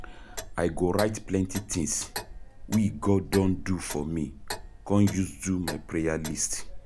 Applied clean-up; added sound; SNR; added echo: none; Clock; 10 dB; none.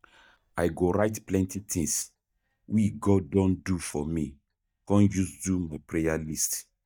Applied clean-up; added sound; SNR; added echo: neural mask model DeepFilterNet 3.